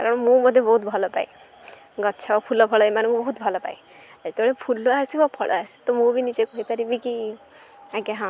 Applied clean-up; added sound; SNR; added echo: none; none; none; none.